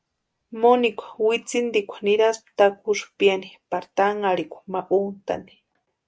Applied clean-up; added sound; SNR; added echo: none; none; none; none.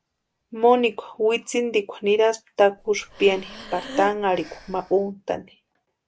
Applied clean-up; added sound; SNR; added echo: none; Breathing; 15 dB; none.